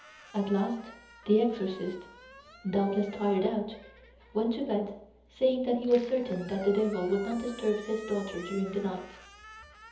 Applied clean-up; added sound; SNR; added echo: none; Squeak; 20 dB; reverberation time 0.7 s.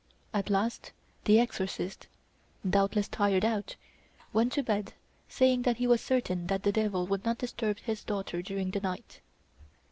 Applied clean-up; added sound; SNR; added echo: none; none; none; none.